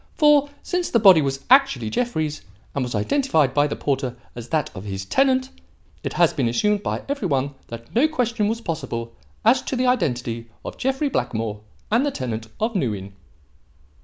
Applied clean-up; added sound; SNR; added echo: none; none; none; none.